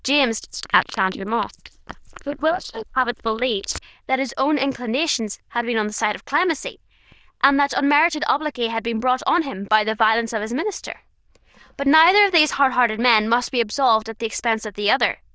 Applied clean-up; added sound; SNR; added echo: neural diffusion model UNIVERSE++.